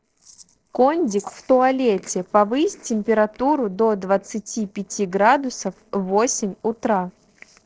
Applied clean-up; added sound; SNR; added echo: neural separator model SepFormer DNS4.